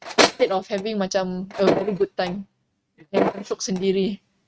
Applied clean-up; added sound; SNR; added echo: neural mask model RNNoise.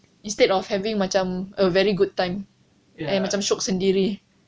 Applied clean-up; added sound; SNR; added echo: none; none; none; none.